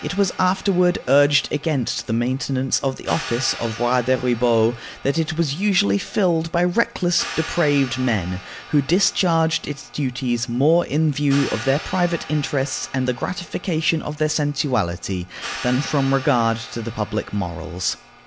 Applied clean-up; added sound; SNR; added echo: none; Hi-hat; 16 dB; none.